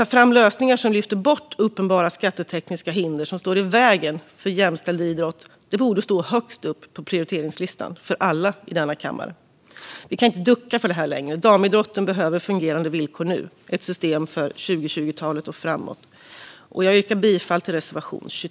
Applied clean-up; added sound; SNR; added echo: none; none; none; none.